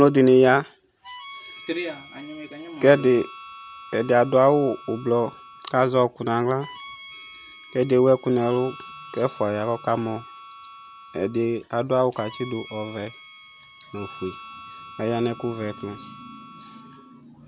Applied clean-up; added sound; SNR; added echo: none; Harmonica; 19 dB; none.